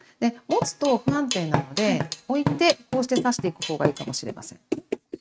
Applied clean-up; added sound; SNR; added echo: neural mask model RNNoise.